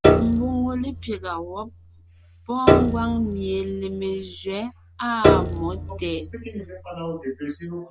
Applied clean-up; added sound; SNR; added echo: none; Piano; -3 dB; none.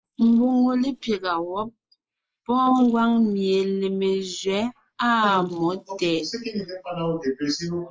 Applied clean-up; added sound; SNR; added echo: neural mask model Resemble Enhance denoiser.